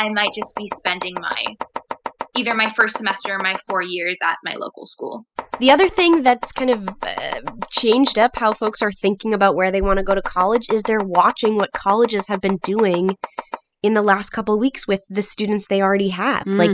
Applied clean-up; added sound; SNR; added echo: classical method spectral subtraction.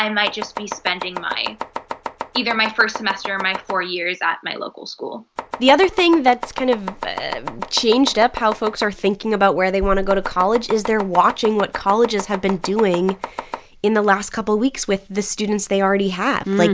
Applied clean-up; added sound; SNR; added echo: none; Domestic sounds, home sounds; 11 dB; none.